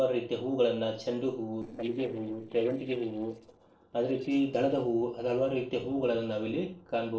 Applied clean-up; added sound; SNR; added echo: neural separator model SepFormer DNS4.